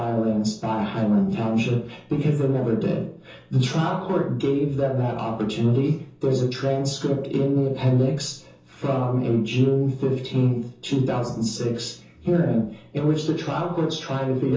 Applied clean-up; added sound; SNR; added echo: none; none; none; reverberation time 0.6 s.